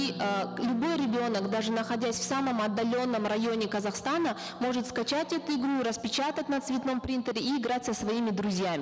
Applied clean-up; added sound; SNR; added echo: none; Harp; 16 dB; none.